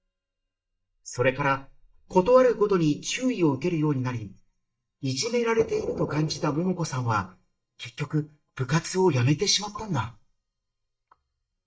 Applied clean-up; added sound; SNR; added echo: neural mask model DeepFilterNet 3.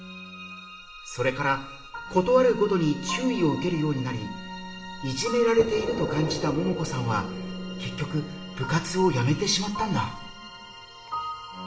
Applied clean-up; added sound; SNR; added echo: none; Bowed string instrument; 14 dB; reverberation time 1.3 s.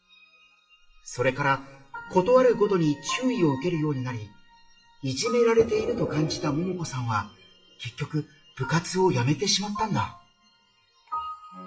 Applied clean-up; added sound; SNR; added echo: classical method WPE with log-MMSE.